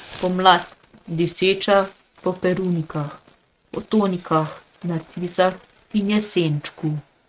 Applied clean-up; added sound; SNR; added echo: neural mask model RNNoise.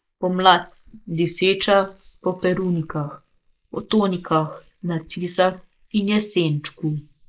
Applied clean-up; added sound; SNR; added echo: neural mask model Resemble Enhance denoiser.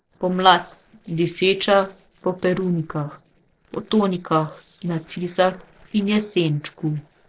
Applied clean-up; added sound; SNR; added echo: neural separator model SepFormer DNS4.